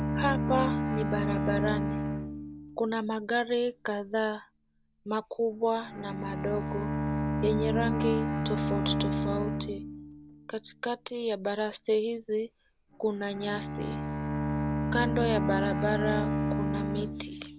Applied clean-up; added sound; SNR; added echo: none; Bowed string instrument; 0 dB; none.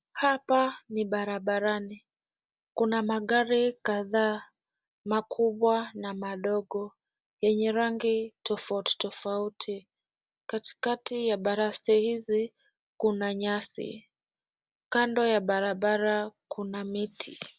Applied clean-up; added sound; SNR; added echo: none; none; none; none.